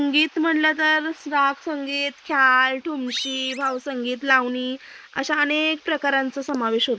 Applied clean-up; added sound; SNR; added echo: neural mask model Resemble Enhance denoiser.